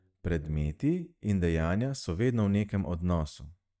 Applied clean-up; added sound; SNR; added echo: neural mask model DeepFilterNet 3.